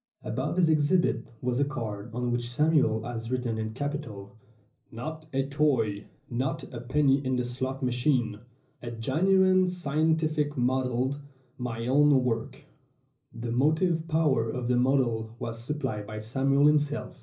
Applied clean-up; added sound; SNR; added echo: none; none; none; reverberation time 0.5 s.